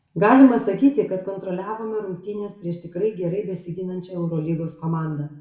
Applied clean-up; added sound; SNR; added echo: none; none; none; reverberation time 0.7 s.